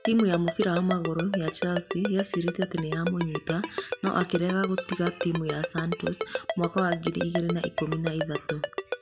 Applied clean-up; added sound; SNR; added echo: none; Ringtone; 6 dB; none.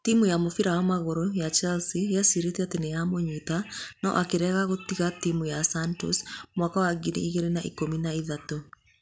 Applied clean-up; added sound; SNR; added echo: none; none; none; none.